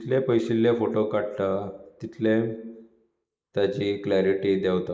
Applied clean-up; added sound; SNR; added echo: neural mask model Resemble Enhance denoiser.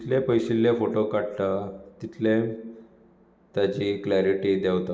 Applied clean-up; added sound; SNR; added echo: none; none; none; none.